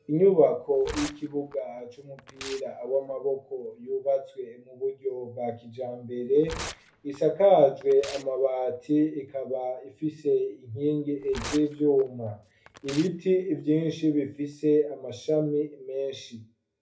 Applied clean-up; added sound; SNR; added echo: none; Tearing; 17 dB; reverberation time 0.3 s.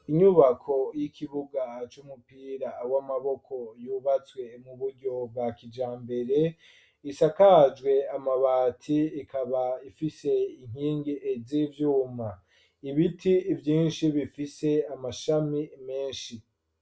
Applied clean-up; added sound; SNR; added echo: none; none; none; none.